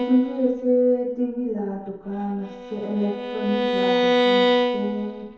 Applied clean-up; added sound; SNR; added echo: none; Bowed string instrument; 0 dB; reverberation time 2.2 s.